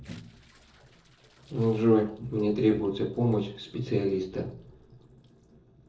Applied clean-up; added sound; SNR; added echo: neural separator model SepFormer DNS4.